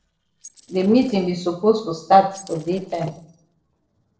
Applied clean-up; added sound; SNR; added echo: neural separator model SepFormer DNS4.